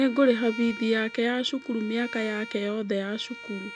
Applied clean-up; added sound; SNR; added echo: none; Bowed string instrument; 15 dB; none.